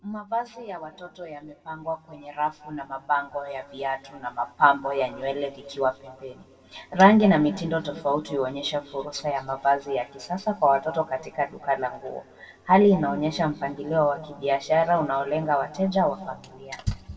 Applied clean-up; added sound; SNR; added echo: none; none; none; reverberation time 1.6 s.